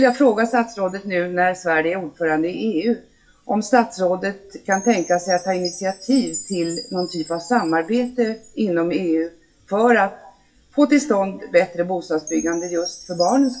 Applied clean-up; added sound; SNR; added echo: classical method WPE with log-MMSE.